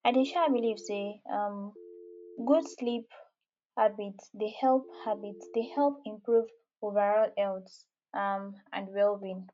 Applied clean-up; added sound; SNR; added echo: neural mask model RNNoise.